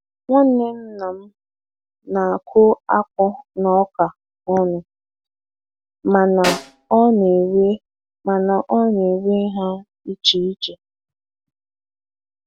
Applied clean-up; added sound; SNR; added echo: none; Snare drum; 9 dB; none.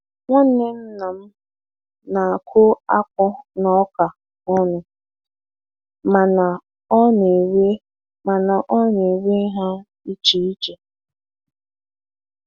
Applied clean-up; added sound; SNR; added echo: none; none; none; none.